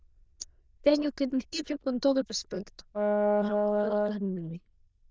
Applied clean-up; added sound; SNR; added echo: neural diffusion model UNIVERSE++.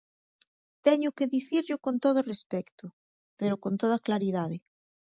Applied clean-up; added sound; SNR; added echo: none; none; none; none.